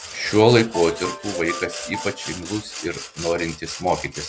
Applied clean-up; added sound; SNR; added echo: none; Ringtone + Sawing; 11 dB; none.